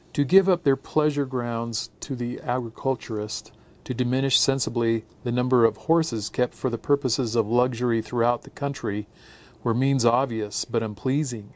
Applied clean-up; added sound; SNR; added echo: none; none; none; none.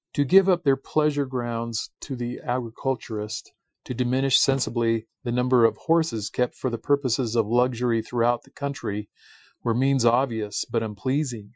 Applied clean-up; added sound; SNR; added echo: classical method Wiener filter.